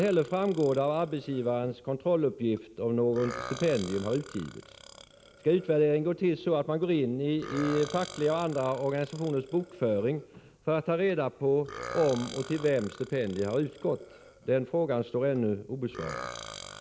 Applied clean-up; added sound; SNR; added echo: none; Burping, eructation; 16 dB; none.